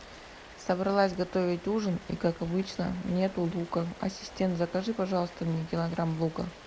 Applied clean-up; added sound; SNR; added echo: none; Rain; 18 dB; none.